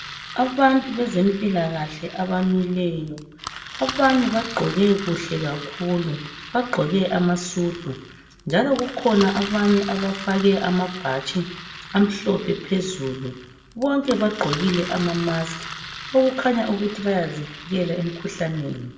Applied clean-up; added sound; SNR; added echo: none; Engine; 13 dB; reverberation time 0.6 s.